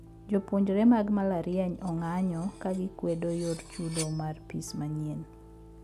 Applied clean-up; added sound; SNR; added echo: none; Cutlery, silverware + Piano; 17 dB; none.